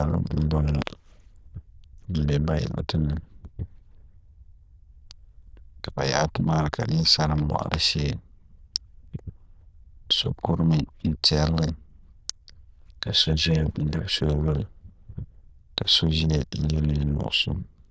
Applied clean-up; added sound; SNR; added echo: neural diffusion model UNIVERSE++.